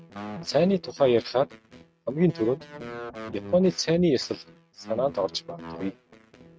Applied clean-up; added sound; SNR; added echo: neural mask model RNNoise.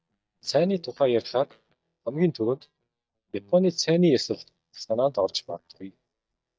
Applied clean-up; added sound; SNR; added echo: neural mask model DeepFilterNet 3.